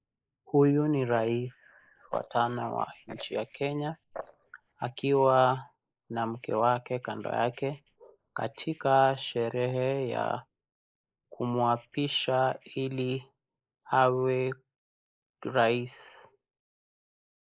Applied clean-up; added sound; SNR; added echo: neural mask model Resemble Enhance denoiser.